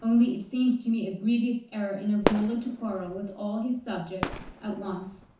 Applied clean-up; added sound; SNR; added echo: none; Fireworks; 8 dB; reverberation time 0.9 s.